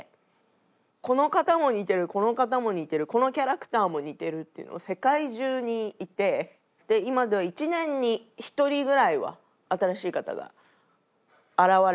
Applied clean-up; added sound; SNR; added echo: none; none; none; none.